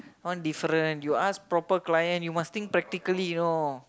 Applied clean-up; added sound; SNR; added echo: none; none; none; none.